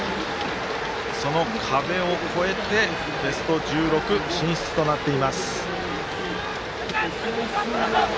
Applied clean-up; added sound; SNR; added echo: none; none; none; none.